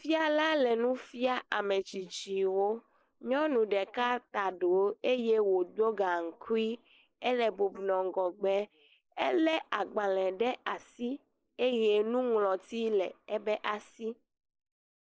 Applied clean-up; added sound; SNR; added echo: neural mask model Resemble Enhance denoiser.